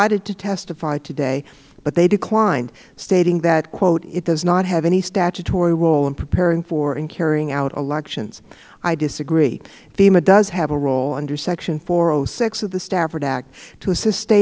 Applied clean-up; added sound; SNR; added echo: none; none; none; none.